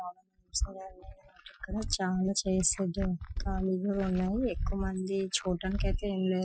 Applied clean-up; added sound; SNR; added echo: classical method Wiener filter.